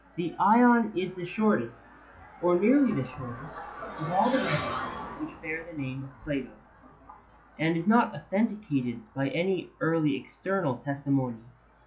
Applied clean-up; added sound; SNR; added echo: classical method log-MMSE.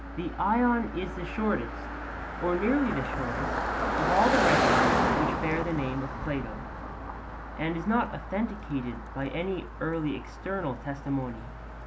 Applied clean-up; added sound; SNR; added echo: none; Car passing by; 0 dB; none.